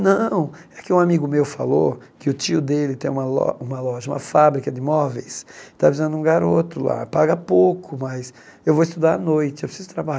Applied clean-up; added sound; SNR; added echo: none; none; none; none.